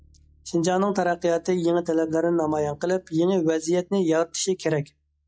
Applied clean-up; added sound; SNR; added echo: classical method log-MMSE.